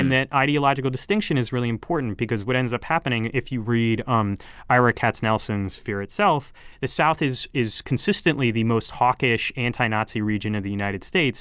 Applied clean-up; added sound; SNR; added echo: none; none; none; none.